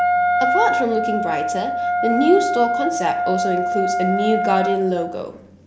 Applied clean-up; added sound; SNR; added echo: none; Wind instrument, woodwind instrument; -1 dB; none.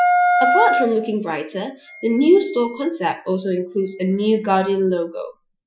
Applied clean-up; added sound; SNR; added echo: classical method Wiener filter.